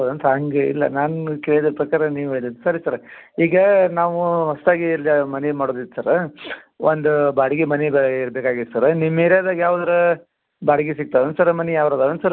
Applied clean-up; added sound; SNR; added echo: none; none; none; none.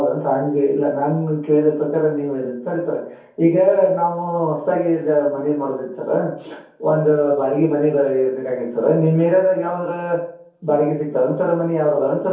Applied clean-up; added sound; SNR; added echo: none; none; none; reverberation time 0.6 s.